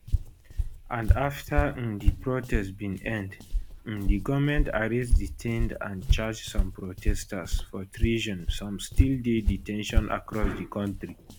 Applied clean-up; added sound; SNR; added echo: none; Walk, footsteps; -2 dB; none.